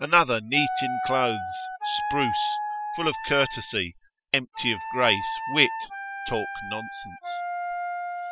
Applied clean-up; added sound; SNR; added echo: classical method spectral subtraction.